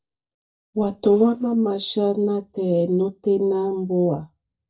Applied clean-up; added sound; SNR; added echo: neural mask model DeepFilterNet 3.